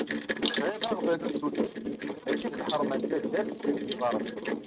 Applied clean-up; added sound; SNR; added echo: neural mask model RNNoise.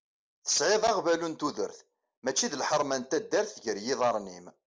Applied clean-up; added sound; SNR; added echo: none; none; none; none.